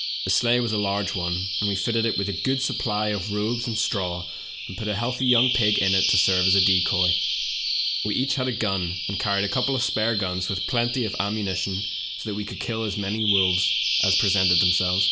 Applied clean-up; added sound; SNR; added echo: none; Bird vocalization, bird call, bird song; -2 dB; none.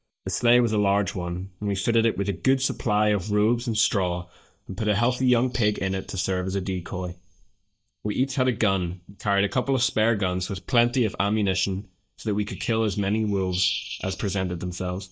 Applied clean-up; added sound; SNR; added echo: neural mask model DeepFilterNet 3.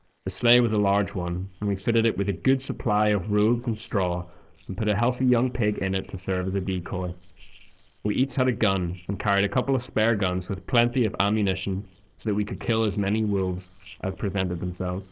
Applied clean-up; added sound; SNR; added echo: neural separator model SepFormer DNS4.